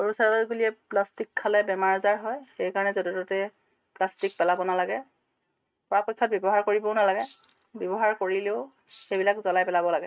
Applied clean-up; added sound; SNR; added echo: neural mask model RNNoise.